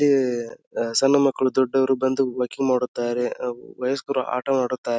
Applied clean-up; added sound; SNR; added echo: none; none; none; none.